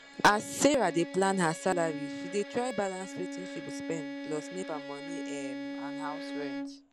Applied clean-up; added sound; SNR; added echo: none; Bowed string instrument; 8 dB; none.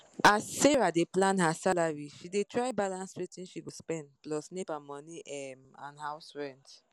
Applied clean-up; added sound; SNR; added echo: none; none; none; none.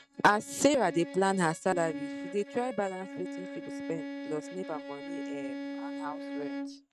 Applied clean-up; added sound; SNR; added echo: neural mask model RNNoise.